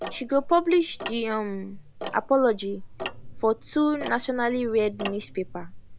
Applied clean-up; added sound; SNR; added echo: none; Tick-tock; 12 dB; none.